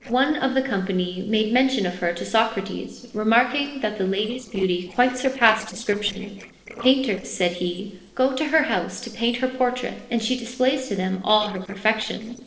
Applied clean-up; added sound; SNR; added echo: neural separator model SepFormer DNS4.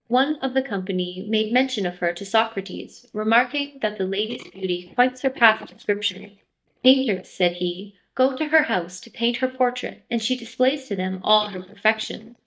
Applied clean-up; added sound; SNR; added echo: neural mask model DeepFilterNet 3.